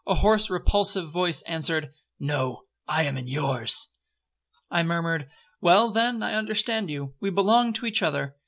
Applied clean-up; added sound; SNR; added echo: none; none; none; none.